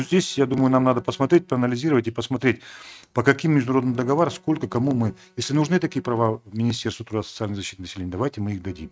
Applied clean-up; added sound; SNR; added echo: neural mask model RNNoise.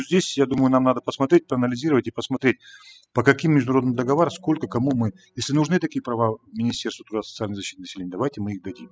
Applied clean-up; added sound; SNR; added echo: classical method spectral subtraction.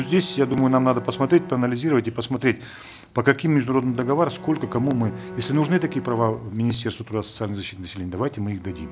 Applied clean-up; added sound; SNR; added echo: none; Bowed string instrument; 16 dB; none.